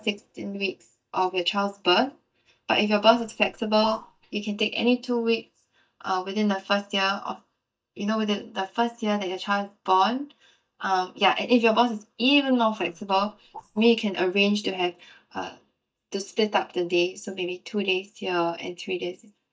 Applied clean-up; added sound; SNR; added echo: neural mask model DeepFilterNet 3.